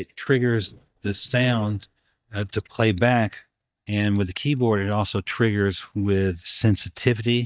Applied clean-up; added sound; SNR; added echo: neural mask model DeepFilterNet 3.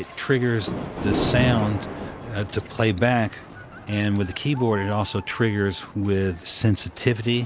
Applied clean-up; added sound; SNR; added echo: none; Thunder; 9 dB; none.